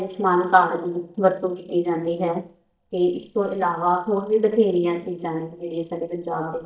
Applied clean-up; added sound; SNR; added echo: neural mask model DeepFilterNet 3.